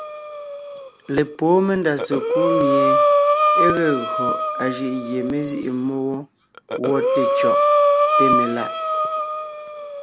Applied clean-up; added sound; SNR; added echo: none; Breathing; -3 dB; none.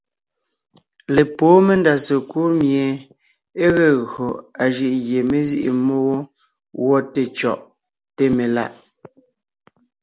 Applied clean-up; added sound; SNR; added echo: none; none; none; none.